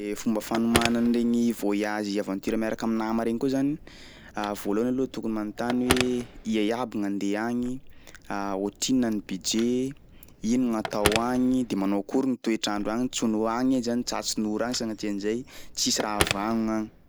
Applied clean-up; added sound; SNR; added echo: none; Telephone; 10 dB; none.